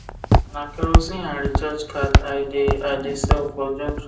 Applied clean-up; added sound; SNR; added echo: none; Walk, footsteps; -5 dB; reverberation time 0.6 s.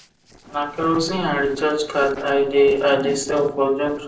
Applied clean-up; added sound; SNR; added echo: neural separator model SepFormer DNS4.